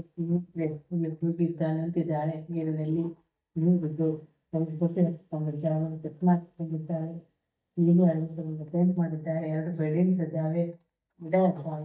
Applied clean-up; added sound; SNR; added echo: neural mask model DeepFilterNet 3.